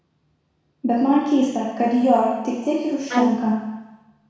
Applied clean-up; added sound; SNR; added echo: none; Bowed string instrument; 4 dB; reverberation time 1.1 s.